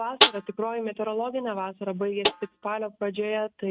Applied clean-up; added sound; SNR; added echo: neural mask model RNNoise.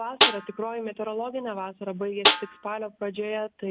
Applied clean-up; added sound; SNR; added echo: none; Snare drum; -5 dB; none.